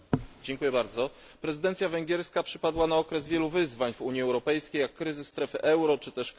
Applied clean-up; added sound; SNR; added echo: none; none; none; none.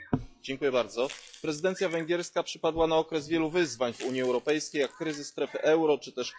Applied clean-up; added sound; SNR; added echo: classical method log-MMSE.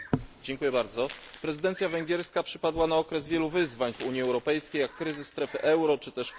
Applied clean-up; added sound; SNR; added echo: none; Bird vocalization, bird call, bird song + Crumpling, crinkling; 19 dB; none.